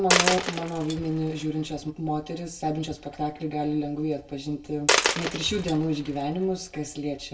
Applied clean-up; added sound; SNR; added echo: none; Coin (dropping); 2 dB; reverberation time 0.1 s.